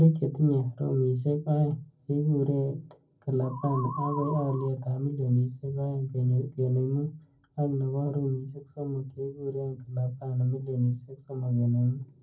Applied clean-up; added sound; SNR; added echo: none; Musical instrument; 9 dB; reverberation time 0.4 s.